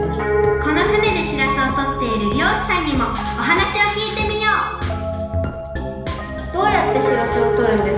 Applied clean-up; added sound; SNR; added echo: none; Piano; 2 dB; reverberation time 1.1 s.